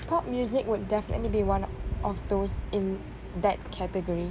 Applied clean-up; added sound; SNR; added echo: none; none; none; none.